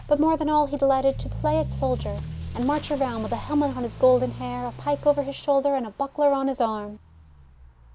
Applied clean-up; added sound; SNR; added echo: none; Accelerating, revving, vroom / Motor vehicle (road); 11 dB; none.